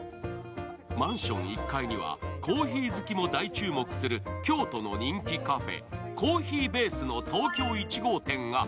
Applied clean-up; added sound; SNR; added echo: none; none; none; none.